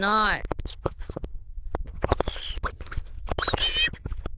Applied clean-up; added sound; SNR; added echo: neural diffusion model UNIVERSE++.